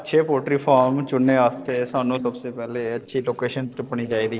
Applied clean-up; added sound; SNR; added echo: neural separator model SepFormer DNS4.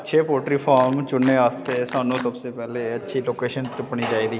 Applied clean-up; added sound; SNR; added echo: none; Clapping; 16 dB; none.